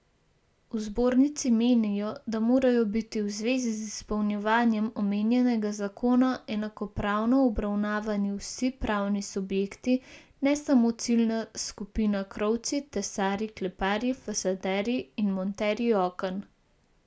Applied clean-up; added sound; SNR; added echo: none; none; none; none.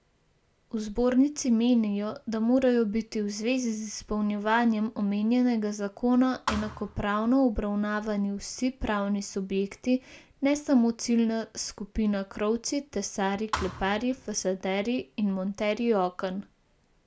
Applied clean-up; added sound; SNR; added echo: none; Thump, thud; 10 dB; none.